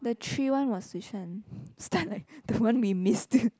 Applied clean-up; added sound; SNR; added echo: none; none; none; none.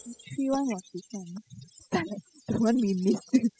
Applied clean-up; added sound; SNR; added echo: classical method spectral subtraction.